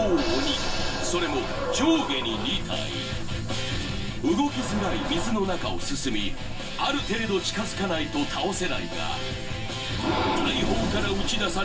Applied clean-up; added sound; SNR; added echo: none; Walk, footsteps; 7 dB; reverberation time 0.2 s.